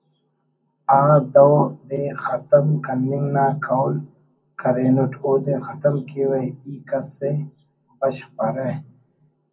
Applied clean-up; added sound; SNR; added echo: none; none; none; reverberation time 0.3 s.